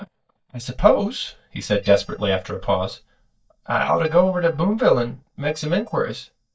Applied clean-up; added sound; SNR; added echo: neural mask model DeepFilterNet 3.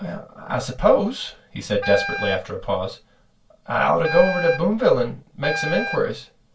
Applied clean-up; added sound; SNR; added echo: none; Wind instrument, woodwind instrument; 8 dB; reverberation time 0.2 s.